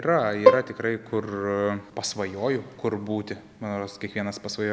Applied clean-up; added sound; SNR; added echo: none; Bowed string instrument; -3 dB; none.